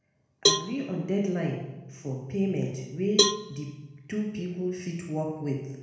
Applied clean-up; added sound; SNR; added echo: none; Cowbell; 0 dB; reverberation time 1.0 s.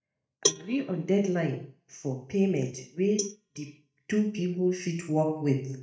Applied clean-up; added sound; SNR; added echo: neural mask model DeepFilterNet 3.